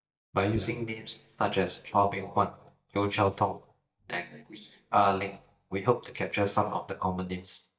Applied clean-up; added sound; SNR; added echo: neural mask model DeepFilterNet 3.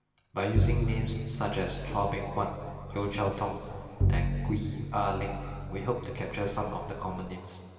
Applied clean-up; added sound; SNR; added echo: none; Bowed string instrument; 0 dB; reverberation time 2.6 s.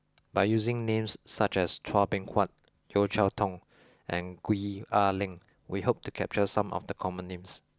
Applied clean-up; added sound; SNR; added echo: none; none; none; none.